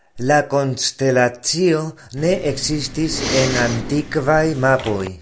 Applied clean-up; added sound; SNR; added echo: none; Respiratory sounds; 8 dB; none.